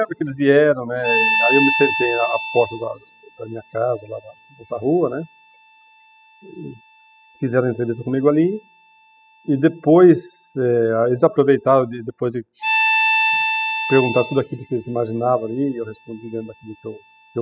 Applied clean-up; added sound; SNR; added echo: classical method spectral subtraction.